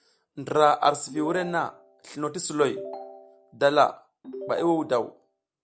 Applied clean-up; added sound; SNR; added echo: none; Ringtone / Chime; 14 dB; none.